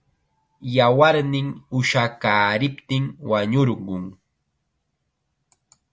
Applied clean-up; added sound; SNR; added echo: none; none; none; none.